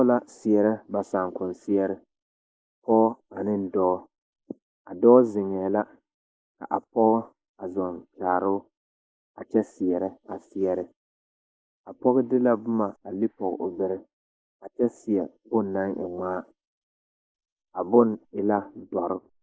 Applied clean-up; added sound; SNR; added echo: neural mask model Resemble Enhance denoiser.